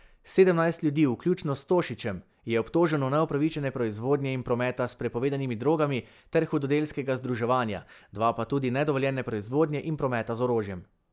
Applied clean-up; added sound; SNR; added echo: none; none; none; none.